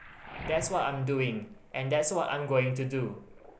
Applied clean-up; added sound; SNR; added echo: none; Waves, surf; 16 dB; none.